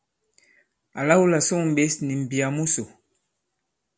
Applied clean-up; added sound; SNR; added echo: none; none; none; none.